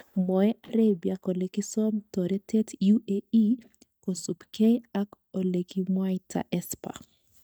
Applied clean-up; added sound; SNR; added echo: neural mask model DeepFilterNet 3.